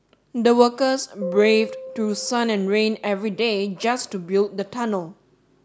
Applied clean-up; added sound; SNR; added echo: none; Piano; 15 dB; none.